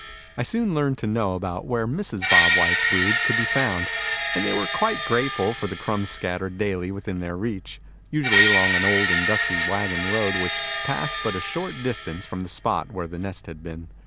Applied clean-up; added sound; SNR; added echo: none; Screech; -2 dB; none.